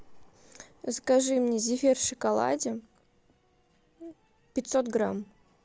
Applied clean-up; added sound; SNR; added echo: none; none; none; none.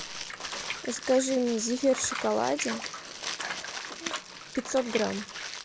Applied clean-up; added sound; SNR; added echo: none; Bathtub (filling or washing) / Water + Crumpling, crinkling; 7 dB; none.